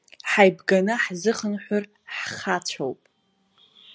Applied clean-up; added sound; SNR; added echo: none; none; none; none.